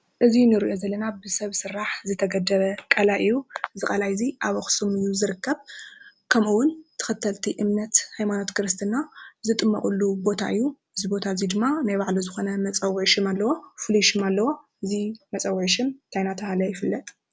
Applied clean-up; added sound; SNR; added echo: none; none; none; none.